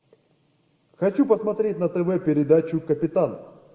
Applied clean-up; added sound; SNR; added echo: none; none; none; reverberation time 1.2 s.